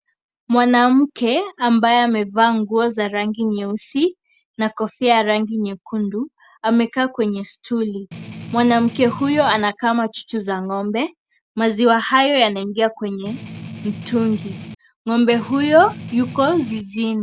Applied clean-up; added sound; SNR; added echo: none; Strum; 13 dB; none.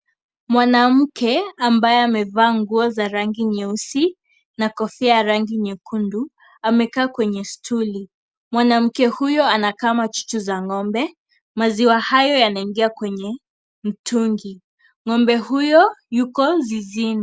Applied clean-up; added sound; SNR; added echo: none; none; none; none.